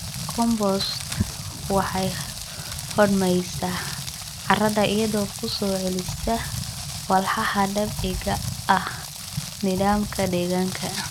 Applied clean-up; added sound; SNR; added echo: none; Rain; 7 dB; none.